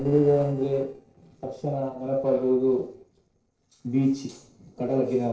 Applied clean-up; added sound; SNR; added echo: neural separator model SepFormer DNS4.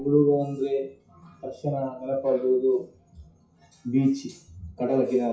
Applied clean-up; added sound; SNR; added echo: classical method WPE with log-MMSE.